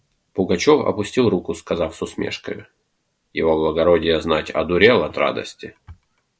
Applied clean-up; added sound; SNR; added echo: none; none; none; none.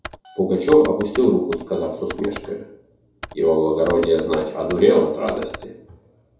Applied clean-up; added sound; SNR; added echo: none; Computer keyboard; 15 dB; reverberation time 2.7 s.